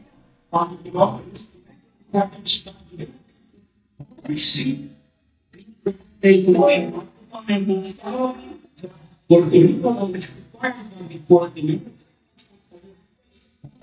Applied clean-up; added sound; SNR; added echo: neural mask model DeepFilterNet 3.